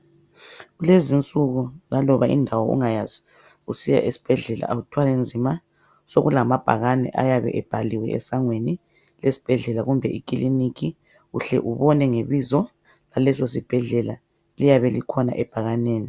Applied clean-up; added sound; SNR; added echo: none; none; none; none.